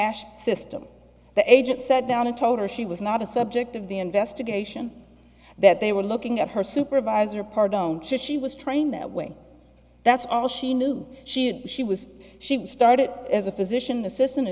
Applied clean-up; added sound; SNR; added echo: none; none; none; none.